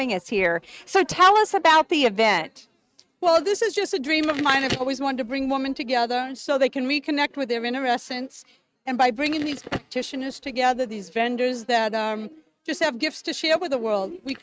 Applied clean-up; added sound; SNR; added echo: neural mask model RNNoise.